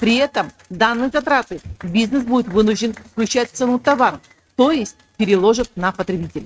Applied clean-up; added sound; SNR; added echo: neural mask model RNNoise.